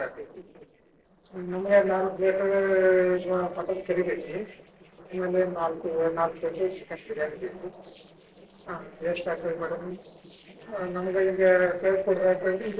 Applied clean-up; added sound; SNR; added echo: neural separator model SepFormer DNS4.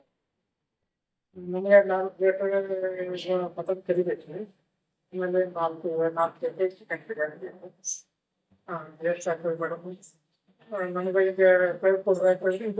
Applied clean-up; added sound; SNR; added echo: neural mask model DeepFilterNet 3.